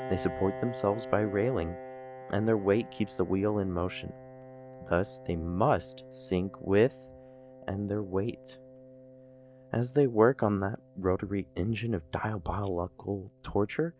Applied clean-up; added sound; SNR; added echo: none; Piano; 15 dB; none.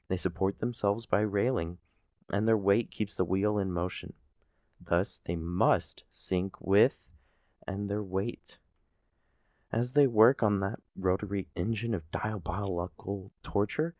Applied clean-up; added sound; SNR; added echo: none; none; none; none.